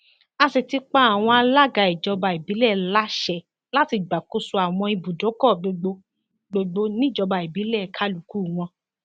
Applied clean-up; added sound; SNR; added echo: none; none; none; none.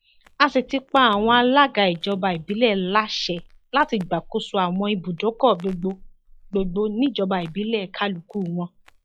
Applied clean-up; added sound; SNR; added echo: classical method log-MMSE.